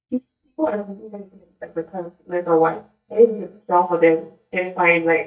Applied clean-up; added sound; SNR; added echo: neural mask model DeepFilterNet 3.